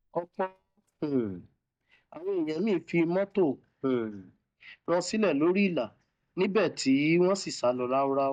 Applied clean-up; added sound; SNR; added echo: neural mask model DeepFilterNet 3.